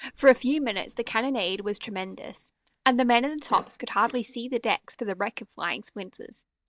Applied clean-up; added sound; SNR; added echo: neural mask model DeepFilterNet 3.